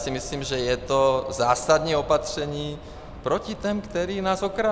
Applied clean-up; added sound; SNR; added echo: none; Subway, metro, underground; 16 dB; none.